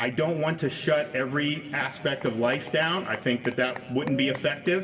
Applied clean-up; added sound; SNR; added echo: none; Applause / Cheering / Clapping; 15 dB; reverberation time 2.0 s.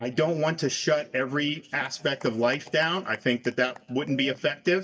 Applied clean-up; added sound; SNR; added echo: neural mask model DeepFilterNet 3.